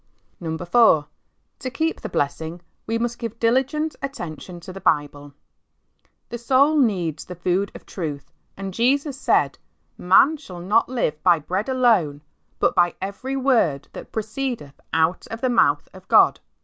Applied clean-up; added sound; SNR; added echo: none; none; none; none.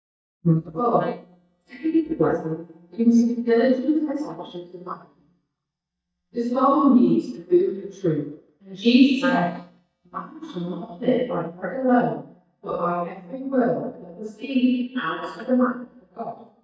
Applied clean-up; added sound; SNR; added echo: neural mask model DeepFilterNet 3.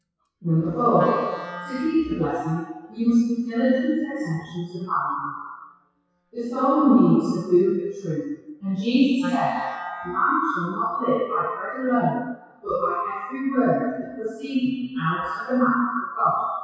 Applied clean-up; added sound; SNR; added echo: classical method WPE with log-MMSE.